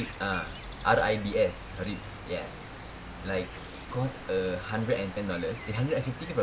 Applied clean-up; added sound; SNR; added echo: none; Cricket; 11 dB; none.